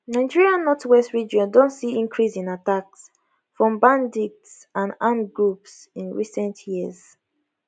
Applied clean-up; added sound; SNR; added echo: none; none; none; none.